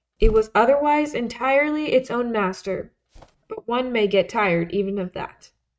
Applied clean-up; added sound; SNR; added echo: neural mask model RNNoise.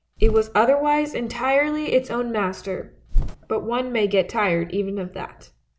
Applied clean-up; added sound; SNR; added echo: none; Bird; 5 dB; none.